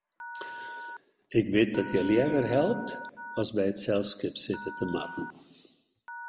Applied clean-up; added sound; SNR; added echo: none; Telephone; 14 dB; none.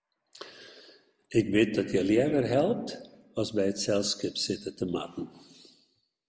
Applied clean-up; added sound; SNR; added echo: none; none; none; none.